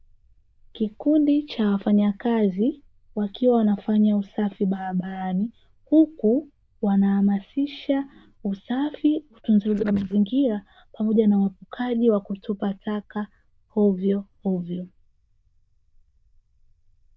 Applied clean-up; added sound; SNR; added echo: neural diffusion model UNIVERSE++.